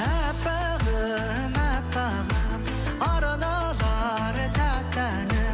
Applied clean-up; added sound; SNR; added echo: none; none; none; none.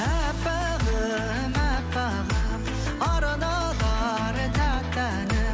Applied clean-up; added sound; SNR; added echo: none; Electric guitar; 14 dB; none.